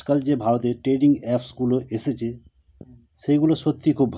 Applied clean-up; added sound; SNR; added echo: none; none; none; none.